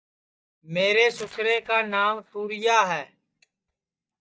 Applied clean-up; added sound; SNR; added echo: neural mask model DeepFilterNet 3.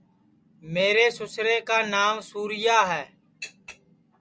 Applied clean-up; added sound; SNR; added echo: none; none; none; none.